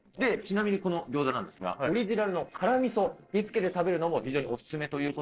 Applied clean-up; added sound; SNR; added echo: neural separator model SepFormer DNS4.